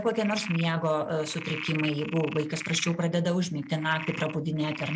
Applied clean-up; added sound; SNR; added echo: none; Frog; 12 dB; none.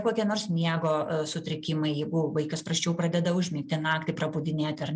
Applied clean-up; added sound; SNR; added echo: none; none; none; none.